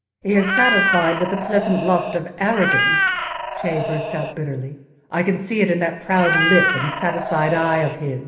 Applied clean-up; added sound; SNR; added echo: none; Meow; 1 dB; reverberation time 1.0 s.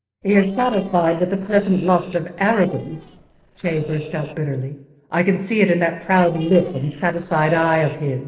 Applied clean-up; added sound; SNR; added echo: neural separator model SepFormer DNS4.